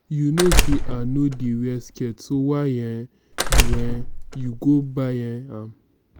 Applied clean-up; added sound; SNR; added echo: none; Door; -2 dB; none.